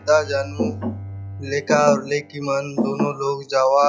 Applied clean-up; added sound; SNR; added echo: classical method log-MMSE.